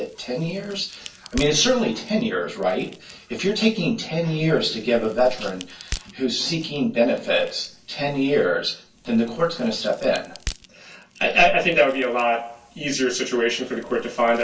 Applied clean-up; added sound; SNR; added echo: none; Crack; 19 dB; reverberation time 0.1 s.